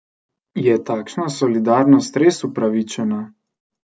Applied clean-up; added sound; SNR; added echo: none; none; none; none.